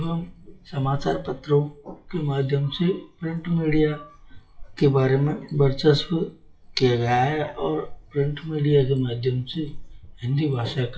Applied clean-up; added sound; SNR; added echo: classical method WPE with log-MMSE.